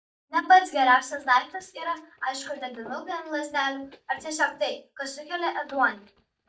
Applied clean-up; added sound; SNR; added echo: neural mask model DeepFilterNet 3.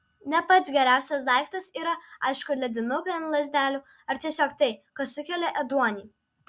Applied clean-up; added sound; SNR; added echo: none; none; none; none.